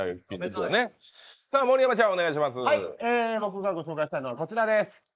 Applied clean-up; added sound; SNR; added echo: neural mask model Resemble Enhance denoiser.